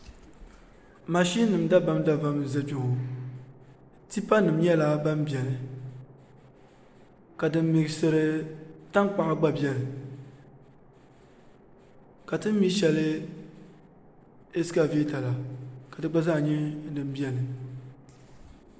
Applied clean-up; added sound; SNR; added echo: none; none; none; none.